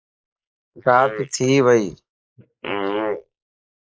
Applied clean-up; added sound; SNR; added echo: neural mask model Resemble Enhance denoiser.